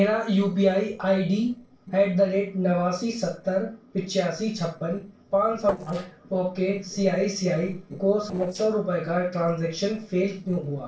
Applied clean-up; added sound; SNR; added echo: neural separator model SepFormer DNS4.